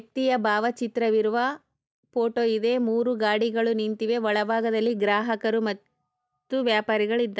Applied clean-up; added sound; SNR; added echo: none; none; none; none.